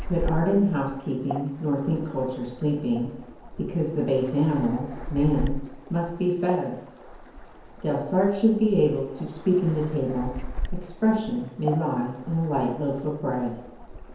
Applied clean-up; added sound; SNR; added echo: none; Waves, surf; 10 dB; reverberation time 0.9 s.